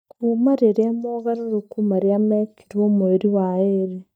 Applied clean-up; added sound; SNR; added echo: neural mask model DeepFilterNet 3.